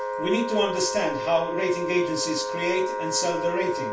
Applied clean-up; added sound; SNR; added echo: none; Wind instrument, woodwind instrument; 3 dB; reverberation time 0.3 s.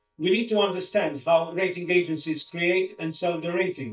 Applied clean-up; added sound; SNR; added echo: neural mask model DeepFilterNet 3.